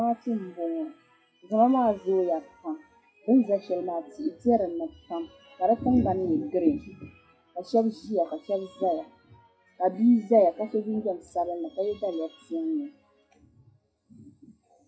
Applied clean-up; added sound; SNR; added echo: classical method WPE with log-MMSE.